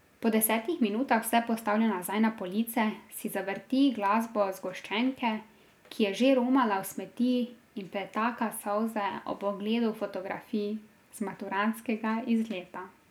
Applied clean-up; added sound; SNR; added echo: none; none; none; none.